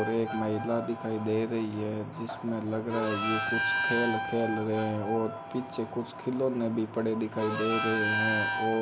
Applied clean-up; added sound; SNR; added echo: none; Harmonica; 4 dB; none.